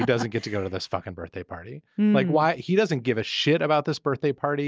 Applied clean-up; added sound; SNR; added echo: none; none; none; none.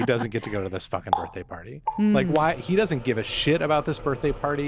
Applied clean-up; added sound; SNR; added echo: none; Water tap, faucet; 10 dB; none.